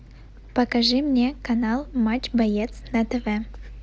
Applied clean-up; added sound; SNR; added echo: none; none; none; none.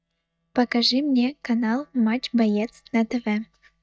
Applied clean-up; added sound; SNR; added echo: neural mask model DeepFilterNet 3.